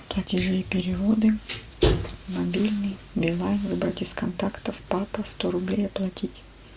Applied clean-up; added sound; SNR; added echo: none; none; none; none.